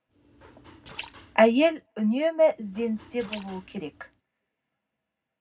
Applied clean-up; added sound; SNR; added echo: none; Liquid; 19 dB; reverberation time 0.4 s.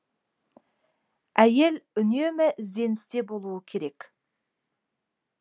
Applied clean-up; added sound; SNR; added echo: none; none; none; none.